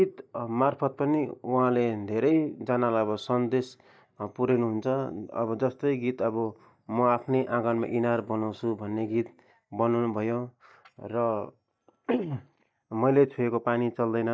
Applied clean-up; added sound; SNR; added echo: neural mask model DeepFilterNet 3.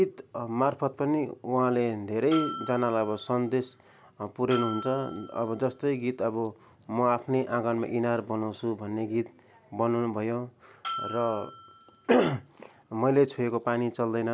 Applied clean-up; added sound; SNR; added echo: none; Chime + Bell; 6 dB; none.